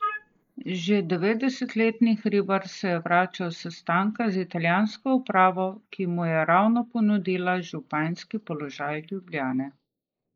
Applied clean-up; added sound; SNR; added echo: neural mask model Resemble Enhance denoiser.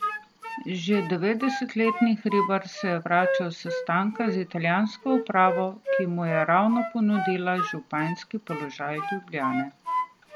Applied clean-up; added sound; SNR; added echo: none; Wind instrument, woodwind instrument; 6 dB; none.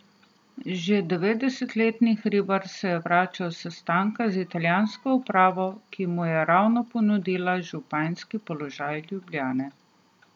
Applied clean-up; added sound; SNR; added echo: none; none; none; none.